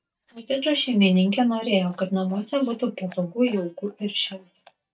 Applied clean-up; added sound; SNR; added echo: neural mask model DeepFilterNet 3.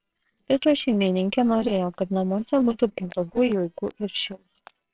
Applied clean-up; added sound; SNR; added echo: neural separator model SepFormer WHAMR!.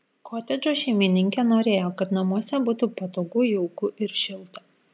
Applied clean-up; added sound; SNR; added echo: none; none; none; none.